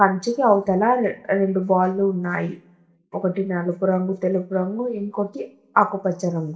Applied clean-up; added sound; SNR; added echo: none; none; none; reverberation time 0.8 s.